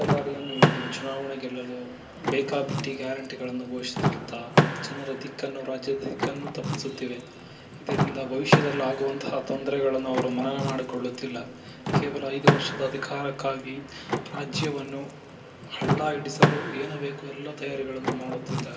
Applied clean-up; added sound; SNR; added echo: none; Door / Car; -2 dB; reverberation time 0.2 s.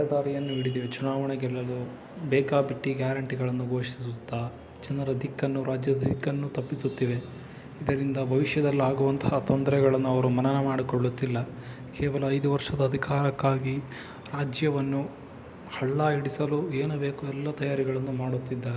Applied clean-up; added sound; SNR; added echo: none; none; none; none.